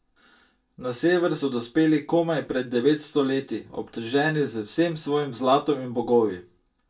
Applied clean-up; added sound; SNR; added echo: none; none; none; reverberation time 0.2 s.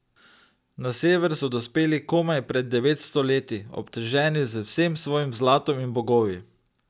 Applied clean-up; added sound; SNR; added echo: none; none; none; none.